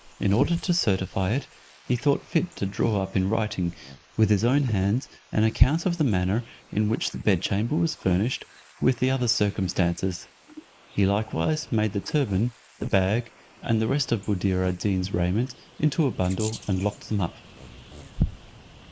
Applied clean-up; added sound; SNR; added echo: neural mask model Resemble Enhance denoiser.